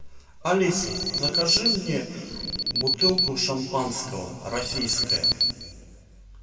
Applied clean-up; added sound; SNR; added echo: none; Alarm; -2 dB; reverberation time 2.0 s.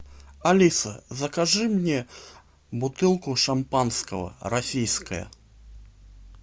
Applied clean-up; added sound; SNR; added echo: none; none; none; none.